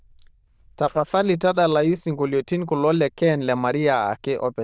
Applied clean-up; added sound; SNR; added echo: neural diffusion model UNIVERSE++.